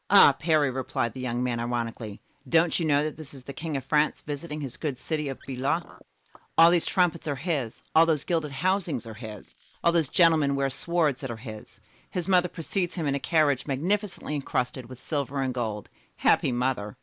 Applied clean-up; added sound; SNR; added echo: neural mask model Resemble Enhance denoiser.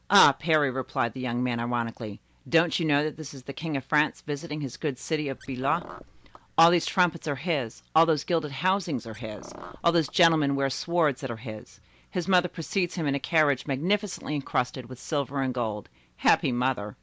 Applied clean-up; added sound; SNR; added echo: none; Car; 18 dB; none.